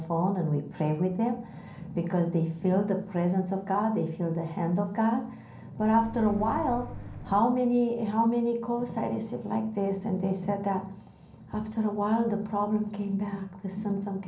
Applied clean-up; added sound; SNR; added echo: none; Microwave oven; 12 dB; reverberation time 0.6 s.